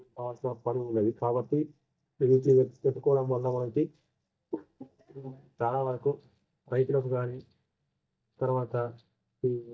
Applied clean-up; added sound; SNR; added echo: neural mask model DeepFilterNet 3.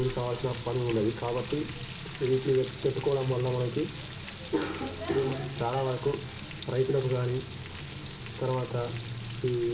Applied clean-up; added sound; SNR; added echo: none; Frying (food); 10 dB; reverberation time 0.7 s.